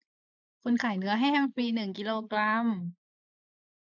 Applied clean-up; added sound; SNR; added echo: neural mask model Resemble Enhance denoiser.